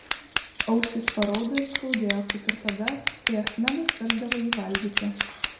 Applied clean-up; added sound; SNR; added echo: none; Scissors; -2 dB; reverberation time 0.6 s.